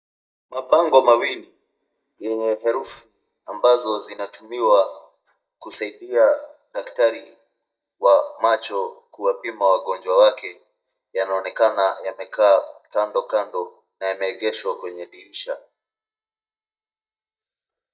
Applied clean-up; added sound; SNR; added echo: neural mask model DeepFilterNet 3.